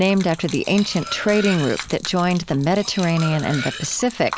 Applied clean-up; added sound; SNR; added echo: none; Cutlery, silverware + Gurgling / Liquid; 12 dB; none.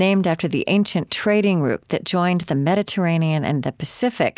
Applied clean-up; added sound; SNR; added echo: none; none; none; none.